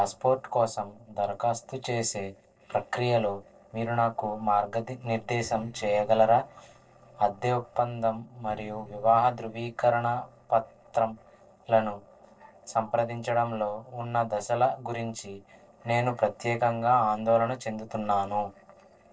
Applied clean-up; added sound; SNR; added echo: neural separator model SepFormer DNS4.